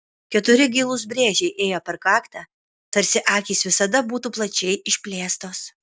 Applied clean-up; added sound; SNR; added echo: none; none; none; none.